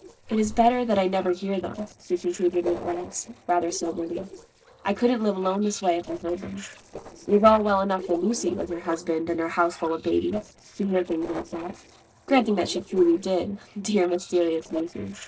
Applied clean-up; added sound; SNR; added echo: neural separator model SepFormer DNS4.